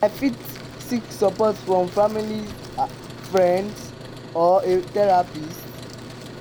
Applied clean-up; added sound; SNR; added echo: none; Truck; 14 dB; none.